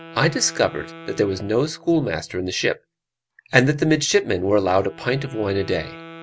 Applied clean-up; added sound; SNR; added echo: none; Wind instrument, woodwind instrument; 20 dB; none.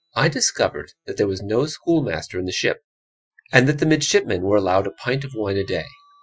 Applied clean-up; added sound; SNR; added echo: classical method Wiener filter.